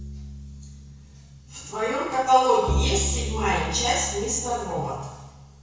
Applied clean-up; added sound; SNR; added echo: none; Bowed string instrument; 6 dB; reverberation time 1.0 s.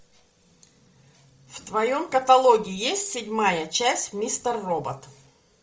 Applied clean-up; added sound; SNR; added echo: none; none; none; none.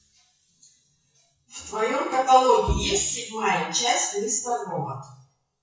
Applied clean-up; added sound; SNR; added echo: classical method WPE with log-MMSE.